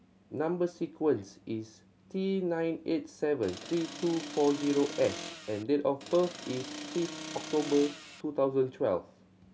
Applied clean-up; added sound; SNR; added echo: none; Accelerating, revving, vroom; 10 dB; none.